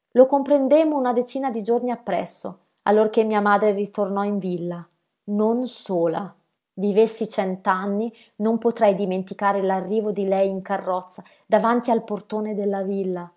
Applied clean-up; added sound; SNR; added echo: none; none; none; none.